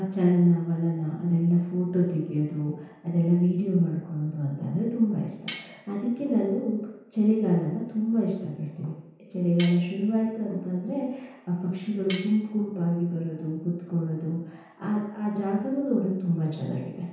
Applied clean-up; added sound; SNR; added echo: none; Cutlery, silverware; 10 dB; reverberation time 0.9 s.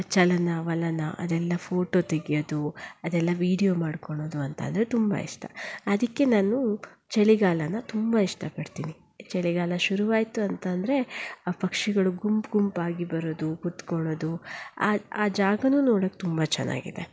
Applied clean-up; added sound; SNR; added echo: none; none; none; none.